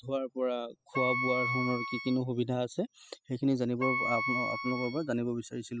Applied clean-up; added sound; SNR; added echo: classical method spectral subtraction.